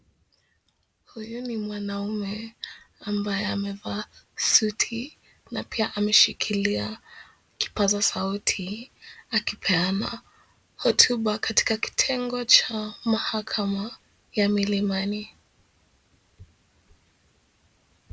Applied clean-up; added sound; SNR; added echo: none; none; none; none.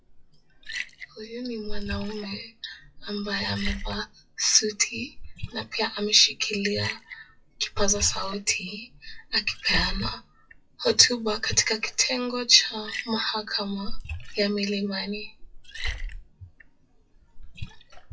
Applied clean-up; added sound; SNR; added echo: classical method WPE with log-MMSE.